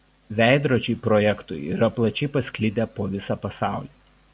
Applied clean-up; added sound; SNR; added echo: none; none; none; none.